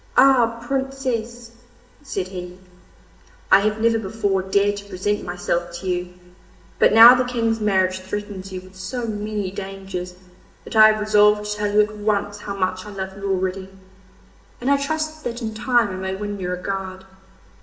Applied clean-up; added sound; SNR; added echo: none; none; none; reverberation time 1.2 s.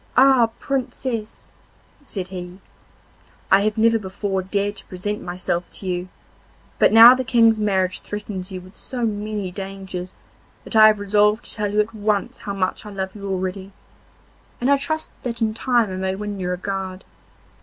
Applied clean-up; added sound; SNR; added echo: none; none; none; none.